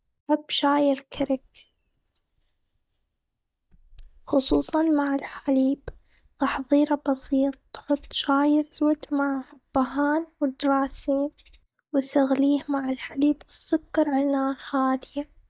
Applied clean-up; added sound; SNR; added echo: neural mask model DeepFilterNet 3.